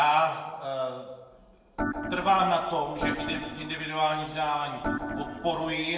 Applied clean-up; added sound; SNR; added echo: none; Organ; 5 dB; reverberation time 1.1 s.